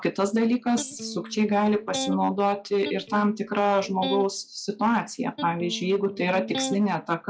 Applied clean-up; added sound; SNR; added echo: classical method log-MMSE.